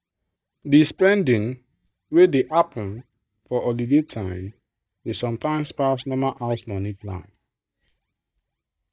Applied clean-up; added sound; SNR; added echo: neural mask model DeepFilterNet 3.